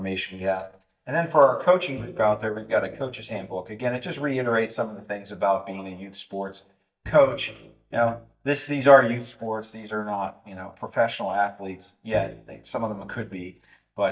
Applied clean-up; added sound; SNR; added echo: neural mask model DeepFilterNet 3.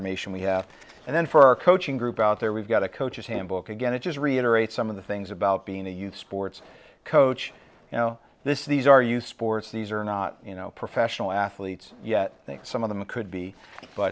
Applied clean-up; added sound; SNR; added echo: none; none; none; none.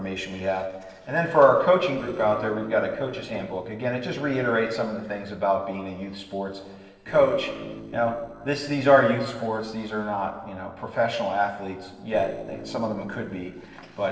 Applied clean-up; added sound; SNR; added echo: neural separator model SepFormer DNS4.